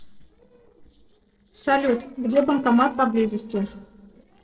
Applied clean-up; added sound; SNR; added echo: neural separator model SepFormer DNS4.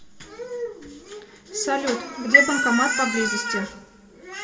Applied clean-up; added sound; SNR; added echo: none; Chime; -1 dB; reverberation time 1.0 s.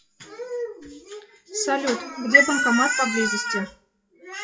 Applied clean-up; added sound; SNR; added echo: classical method WPE with log-MMSE.